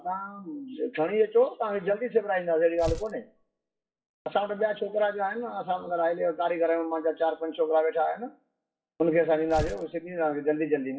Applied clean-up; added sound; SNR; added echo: classical method WPE with log-MMSE.